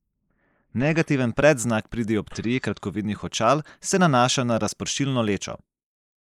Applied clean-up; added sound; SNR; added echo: neural mask model Resemble Enhance denoiser.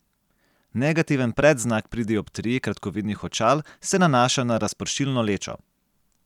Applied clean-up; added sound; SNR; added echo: none; none; none; none.